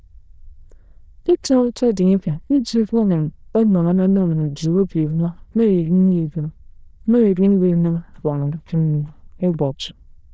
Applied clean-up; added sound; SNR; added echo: neural diffusion model UNIVERSE++.